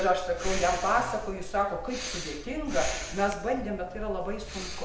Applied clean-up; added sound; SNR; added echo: none; Breathing; 6 dB; none.